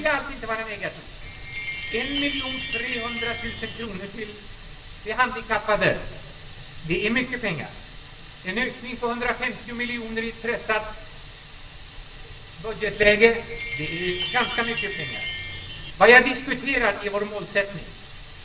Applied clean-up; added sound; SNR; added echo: none; Chime; 3 dB; reverberation time 0.7 s.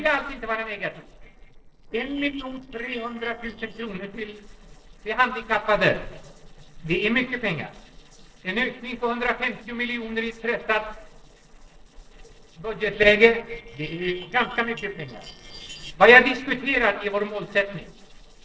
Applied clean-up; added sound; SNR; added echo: neural separator model SepFormer DNS4.